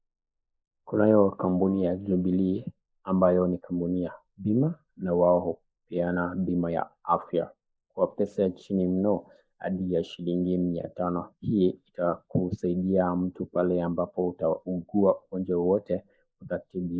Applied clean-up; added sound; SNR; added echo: neural mask model Resemble Enhance denoiser.